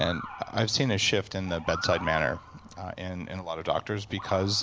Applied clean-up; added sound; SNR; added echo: none; Motor vehicle (road) / Siren; 12 dB; none.